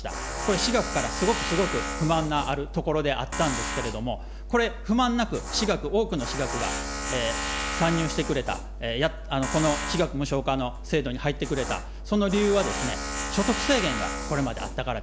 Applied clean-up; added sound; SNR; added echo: none; Tools; 5 dB; none.